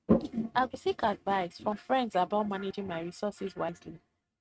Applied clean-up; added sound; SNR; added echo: neural mask model RNNoise.